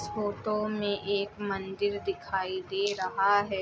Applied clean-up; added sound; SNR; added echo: none; Piano; 19 dB; none.